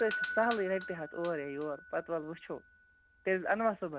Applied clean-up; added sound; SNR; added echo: none; Doorbell; -4 dB; none.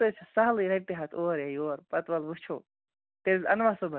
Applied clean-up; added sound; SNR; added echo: none; none; none; none.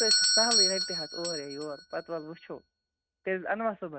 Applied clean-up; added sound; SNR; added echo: neural mask model RNNoise.